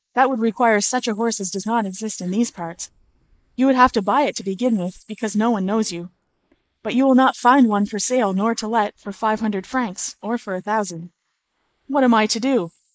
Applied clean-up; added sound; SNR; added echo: neural mask model Resemble Enhance denoiser.